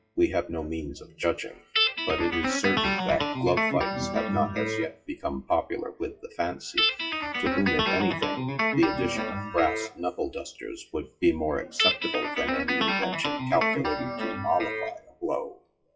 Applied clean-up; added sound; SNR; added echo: classical method WPE with log-MMSE.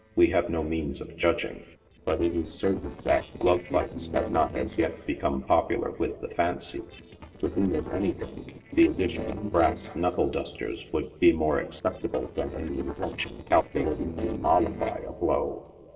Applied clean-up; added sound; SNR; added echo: neural separator model SepFormer DNS4.